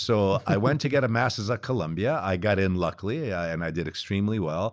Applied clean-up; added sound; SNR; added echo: none; none; none; none.